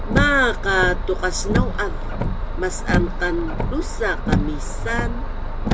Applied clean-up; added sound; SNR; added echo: none; Car; -2 dB; none.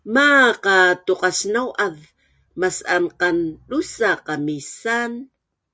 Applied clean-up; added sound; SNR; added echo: none; none; none; none.